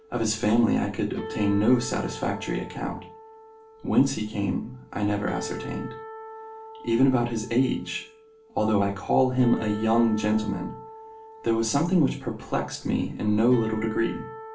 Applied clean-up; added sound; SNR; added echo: none; Acoustic guitar; 15 dB; reverberation time 0.4 s.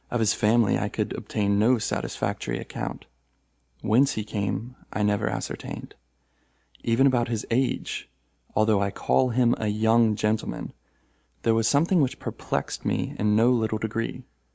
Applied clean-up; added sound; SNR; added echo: none; none; none; none.